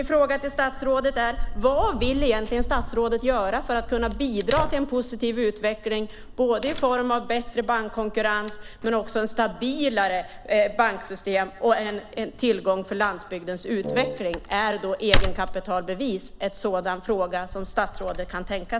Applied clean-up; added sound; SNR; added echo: none; Tearing / Wood + Wind instrument, woodwind instrument; 6 dB; none.